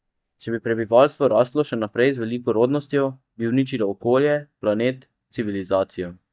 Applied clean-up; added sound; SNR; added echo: neural mask model DeepFilterNet 3.